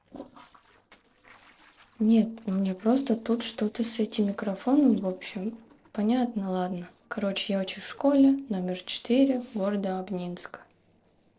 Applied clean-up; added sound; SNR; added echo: neural separator model SepFormer DNS4.